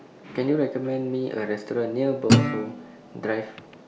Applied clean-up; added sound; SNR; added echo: none; Guitar; -3 dB; none.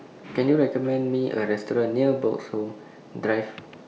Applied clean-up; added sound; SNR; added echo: none; none; none; none.